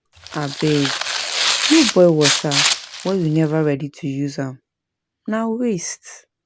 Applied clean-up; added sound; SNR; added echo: none; Tearing; 2 dB; none.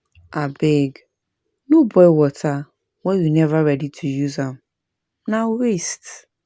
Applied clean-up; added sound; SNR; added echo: none; none; none; none.